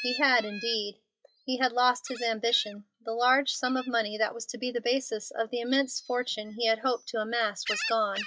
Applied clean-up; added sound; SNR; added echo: classical method log-MMSE.